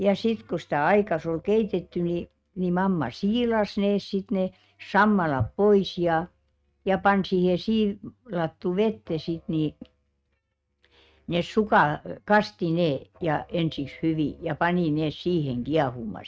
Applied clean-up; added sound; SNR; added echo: neural mask model RNNoise.